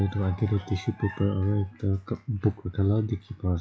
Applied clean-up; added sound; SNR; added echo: classical method log-MMSE.